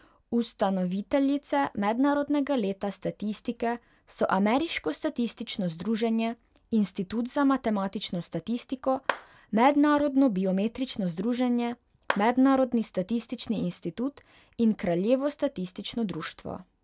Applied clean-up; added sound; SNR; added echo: none; Clapping; 11 dB; none.